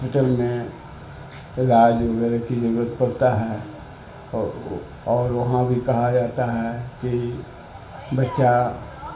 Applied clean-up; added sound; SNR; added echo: none; none; none; reverberation time 0.6 s.